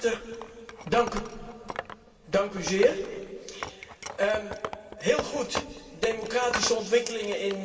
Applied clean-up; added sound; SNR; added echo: none; Wood; 10 dB; reverberation time 2.5 s.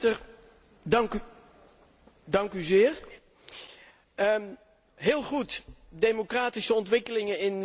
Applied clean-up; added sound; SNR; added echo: none; none; none; none.